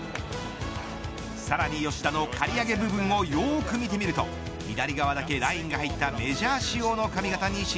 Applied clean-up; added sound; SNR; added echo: none; none; none; none.